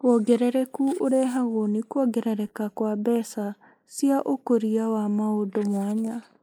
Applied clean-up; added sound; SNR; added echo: neural mask model Resemble Enhance denoiser.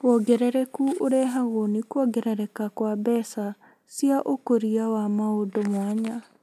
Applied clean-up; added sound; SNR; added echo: none; none; none; none.